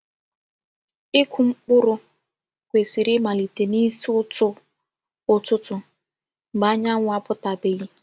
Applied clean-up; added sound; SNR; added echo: none; none; none; none.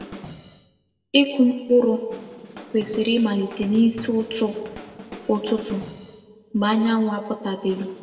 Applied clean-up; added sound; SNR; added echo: none; Drum kit; 19 dB; reverberation time 1.3 s.